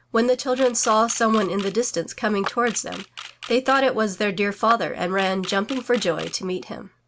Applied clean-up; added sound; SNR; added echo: none; Camera + Clapping; 16 dB; none.